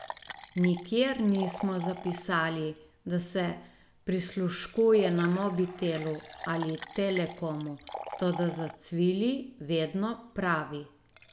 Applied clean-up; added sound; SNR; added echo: none; Liquid; 14 dB; none.